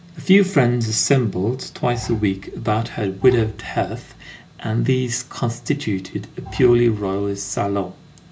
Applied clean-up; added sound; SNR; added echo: none; Bowed string instrument; 17 dB; none.